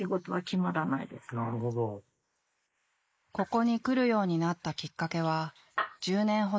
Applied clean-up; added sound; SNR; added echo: neural mask model Resemble Enhance denoiser.